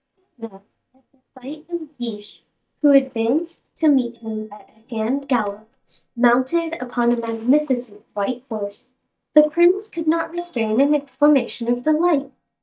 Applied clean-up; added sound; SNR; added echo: neural mask model DeepFilterNet 3.